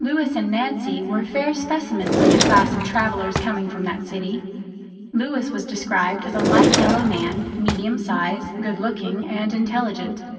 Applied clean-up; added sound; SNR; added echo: none; Drawer open or close; -2 dB; reverberation time 2.6 s.